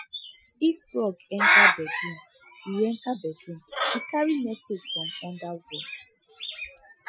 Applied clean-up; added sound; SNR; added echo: classical method Wiener filter.